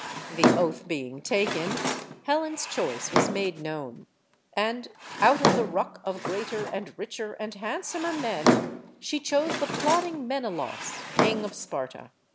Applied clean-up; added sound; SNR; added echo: none; Drawer open or close; 1 dB; none.